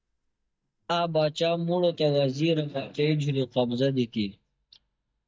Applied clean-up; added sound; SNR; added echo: neural mask model DeepFilterNet 3.